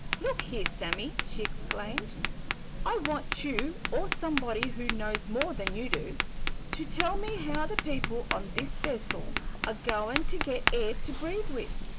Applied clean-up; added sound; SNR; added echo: none; Tap; -3 dB; none.